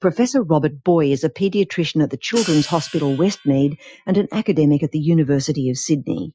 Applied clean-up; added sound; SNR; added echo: classical method Wiener filter.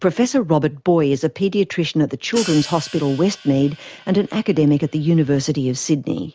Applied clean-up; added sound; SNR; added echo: none; Hi-hat; 17 dB; none.